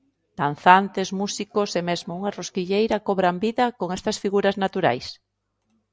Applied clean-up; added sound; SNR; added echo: none; none; none; none.